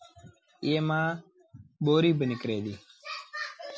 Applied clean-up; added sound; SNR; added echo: none; none; none; none.